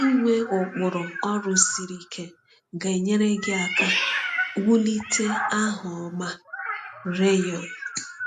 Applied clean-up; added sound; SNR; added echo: none; Meow; 6 dB; none.